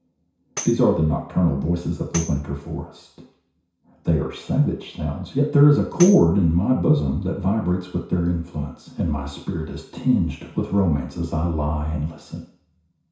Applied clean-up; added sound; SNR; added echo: none; Tambourine; 16 dB; reverberation time 0.6 s.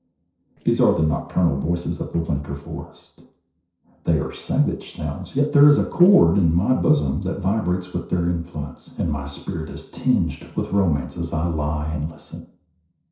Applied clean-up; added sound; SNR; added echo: neural separator model SepFormer DNS4.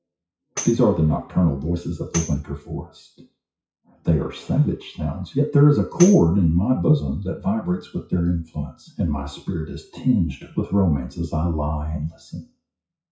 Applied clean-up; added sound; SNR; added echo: classical method WPE with log-MMSE.